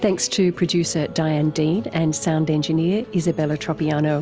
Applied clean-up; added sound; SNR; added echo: none; none; none; none.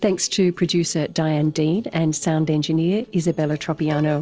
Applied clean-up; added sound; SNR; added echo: neural separator model SepFormer DNS4.